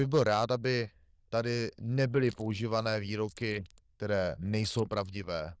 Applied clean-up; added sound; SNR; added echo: neural diffusion model UNIVERSE++.